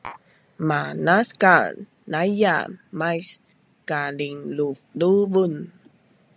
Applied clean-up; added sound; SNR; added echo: none; Tap; 16 dB; none.